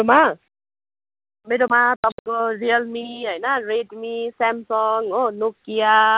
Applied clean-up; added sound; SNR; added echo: none; none; none; none.